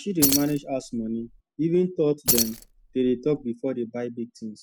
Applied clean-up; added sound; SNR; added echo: none; Keys jangling; 2 dB; none.